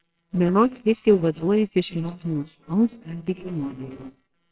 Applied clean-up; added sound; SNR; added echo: neural separator model SepFormer WHAMR!.